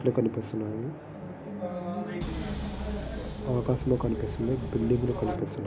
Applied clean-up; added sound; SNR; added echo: none; Engine; 7 dB; none.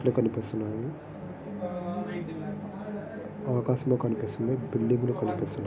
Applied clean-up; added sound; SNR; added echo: none; none; none; none.